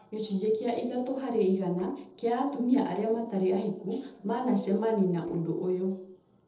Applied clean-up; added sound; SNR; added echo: neural separator model SepFormer DNS4.